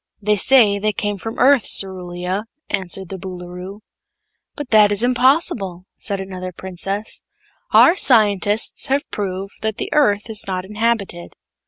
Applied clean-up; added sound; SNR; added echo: none; none; none; none.